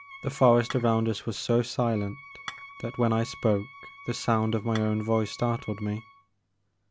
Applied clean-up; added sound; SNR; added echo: none; Wind instrument, woodwind instrument + Dishes, pots, and pans / Chink, clink; 18 dB; none.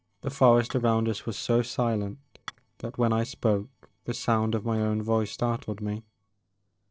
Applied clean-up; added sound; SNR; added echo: neural separator model SepFormer DNS4.